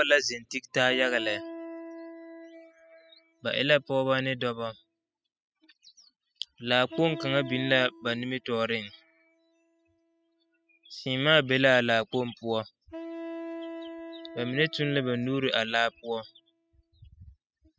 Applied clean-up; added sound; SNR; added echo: classical method spectral subtraction.